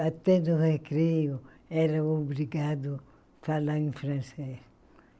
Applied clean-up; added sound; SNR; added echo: none; none; none; none.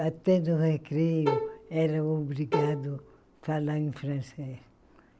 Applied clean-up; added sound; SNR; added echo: none; Bowed string instrument; 5 dB; none.